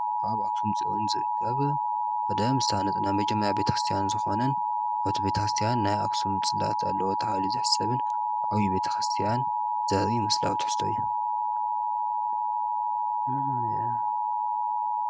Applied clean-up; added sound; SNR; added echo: none; Alarm; -5 dB; none.